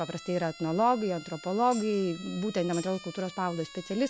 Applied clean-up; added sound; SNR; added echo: none; Tambourine + Siren; 17 dB; none.